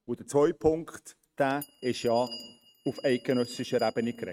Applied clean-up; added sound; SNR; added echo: neural mask model RNNoise.